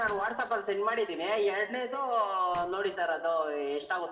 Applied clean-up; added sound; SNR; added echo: neural separator model SepFormer DNS4.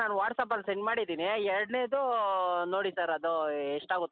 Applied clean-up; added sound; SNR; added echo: none; none; none; none.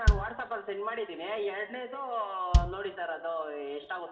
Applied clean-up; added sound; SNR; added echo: none; Bass drum; -5 dB; reverberation time 0.8 s.